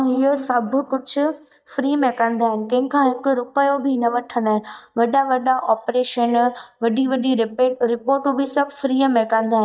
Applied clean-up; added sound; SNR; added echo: neural mask model DeepFilterNet 3.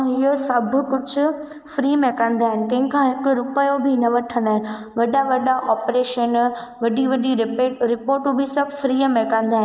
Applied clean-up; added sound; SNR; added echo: neural mask model Resemble Enhance denoiser.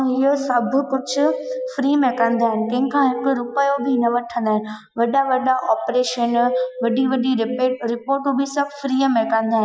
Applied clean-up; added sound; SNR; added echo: classical method Wiener filter.